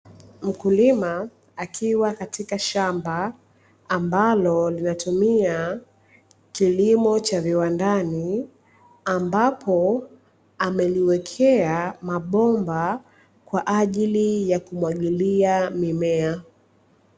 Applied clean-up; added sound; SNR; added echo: none; none; none; none.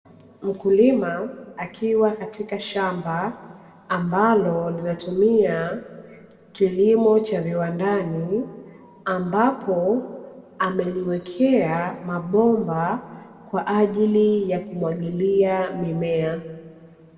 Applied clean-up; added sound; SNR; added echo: none; none; none; reverberation time 1.4 s.